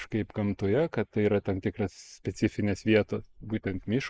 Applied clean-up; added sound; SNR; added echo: neural mask model Resemble Enhance denoiser.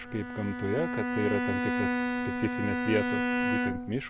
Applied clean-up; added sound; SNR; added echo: none; Bowed string instrument; -2 dB; none.